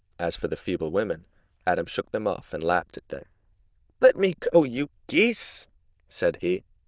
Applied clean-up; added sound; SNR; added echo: neural diffusion model UNIVERSE++.